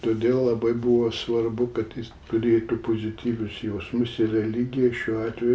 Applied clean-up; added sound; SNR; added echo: none; none; none; none.